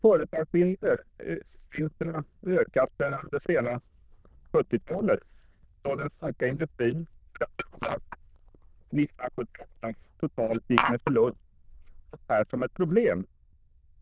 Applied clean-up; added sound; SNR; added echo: neural diffusion model UNIVERSE++.